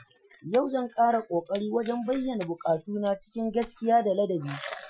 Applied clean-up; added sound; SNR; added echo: classical method Wiener filter.